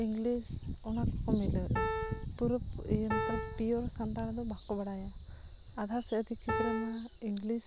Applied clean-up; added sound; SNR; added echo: none; Piano; 3 dB; none.